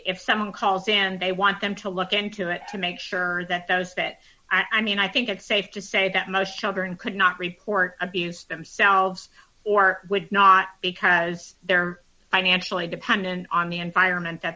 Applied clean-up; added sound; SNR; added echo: none; none; none; none.